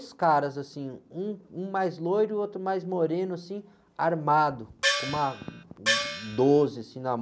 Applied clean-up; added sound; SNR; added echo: none; Gong; 2 dB; none.